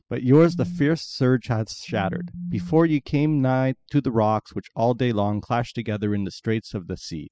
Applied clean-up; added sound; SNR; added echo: classical method spectral subtraction.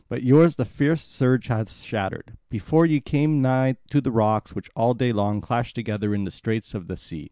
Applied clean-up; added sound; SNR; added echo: none; none; none; none.